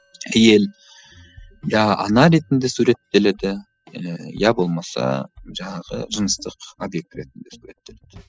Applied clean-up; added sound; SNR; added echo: classical method spectral subtraction.